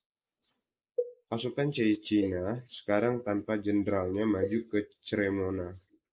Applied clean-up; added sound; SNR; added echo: neural mask model Resemble Enhance denoiser.